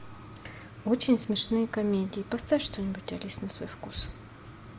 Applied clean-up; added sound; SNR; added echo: none; none; none; none.